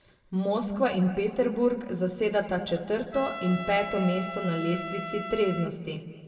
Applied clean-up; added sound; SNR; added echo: none; Trumpet; 10 dB; reverberation time 2.0 s.